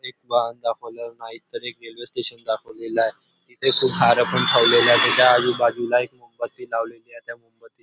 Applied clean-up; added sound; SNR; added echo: none; none; none; none.